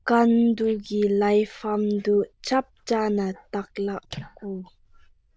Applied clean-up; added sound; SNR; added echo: neural diffusion model UNIVERSE++.